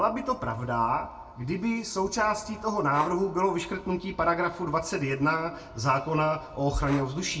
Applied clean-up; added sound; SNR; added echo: none; Breathing; 20 dB; reverberation time 0.2 s.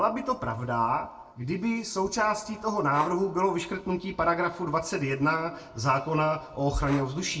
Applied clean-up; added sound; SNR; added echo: neural separator model SepFormer DNS4.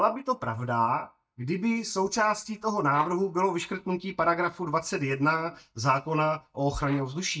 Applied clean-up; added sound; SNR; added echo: neural mask model DeepFilterNet 3.